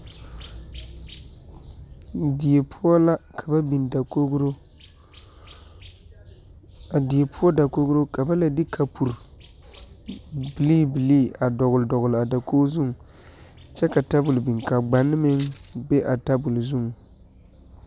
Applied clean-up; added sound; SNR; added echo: none; Tambourine; 19 dB; none.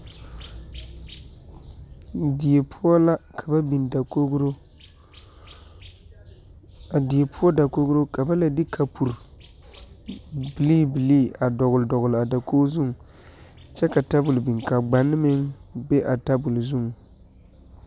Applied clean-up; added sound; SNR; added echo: none; none; none; none.